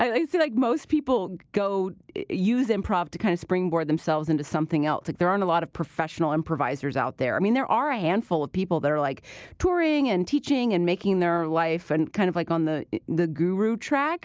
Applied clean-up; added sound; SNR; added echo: none; none; none; none.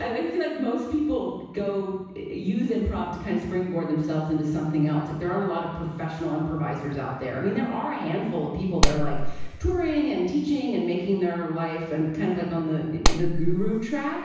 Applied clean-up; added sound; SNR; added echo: none; Clapping; -4 dB; reverberation time 1.1 s.